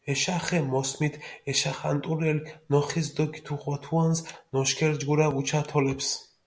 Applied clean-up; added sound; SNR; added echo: none; none; none; none.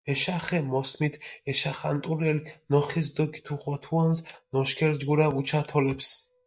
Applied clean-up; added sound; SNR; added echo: neural mask model DeepFilterNet 3.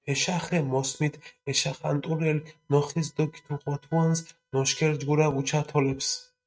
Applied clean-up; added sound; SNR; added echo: neural mask model RNNoise.